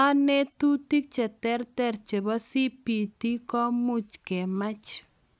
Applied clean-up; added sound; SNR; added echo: none; none; none; none.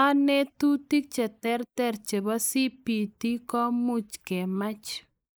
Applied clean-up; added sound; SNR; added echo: neural mask model Resemble Enhance denoiser.